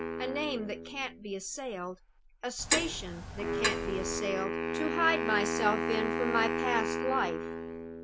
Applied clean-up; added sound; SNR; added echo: none; Clock + Wind instrument, woodwind instrument; 0 dB; none.